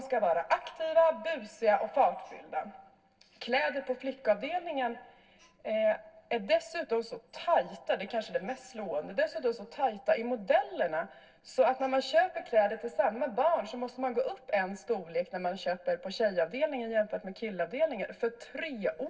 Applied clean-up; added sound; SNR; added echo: neural separator model SepFormer DNS4.